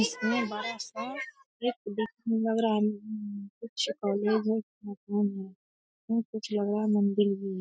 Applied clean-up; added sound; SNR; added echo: none; none; none; none.